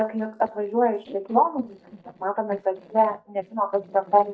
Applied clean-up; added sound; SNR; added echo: neural mask model DeepFilterNet 3.